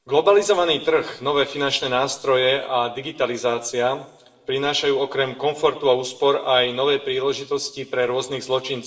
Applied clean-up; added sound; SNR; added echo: none; none; none; reverberation time 1.4 s.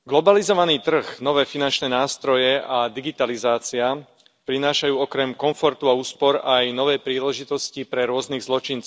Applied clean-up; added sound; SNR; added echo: none; none; none; none.